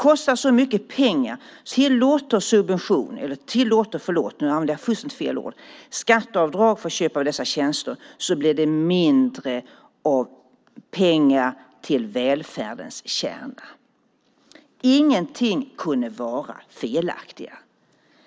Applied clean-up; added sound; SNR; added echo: none; none; none; none.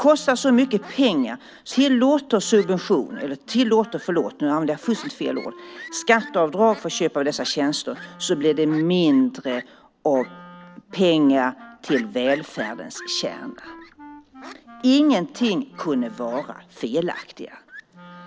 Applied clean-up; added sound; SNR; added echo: none; Fowl + Wind instrument, woodwind instrument; 20 dB; none.